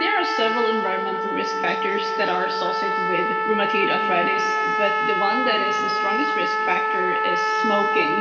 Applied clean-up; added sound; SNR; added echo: none; Trumpet; -3 dB; reverberation time 2.4 s.